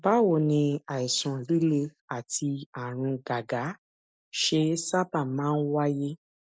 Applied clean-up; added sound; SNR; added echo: neural mask model Resemble Enhance denoiser.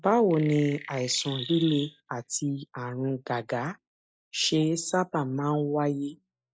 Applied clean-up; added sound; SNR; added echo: classical method log-MMSE.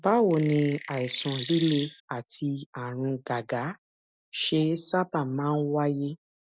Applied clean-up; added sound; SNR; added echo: none; Chirp, tweet; 12 dB; none.